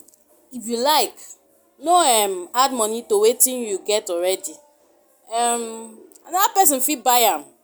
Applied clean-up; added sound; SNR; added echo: none; none; none; none.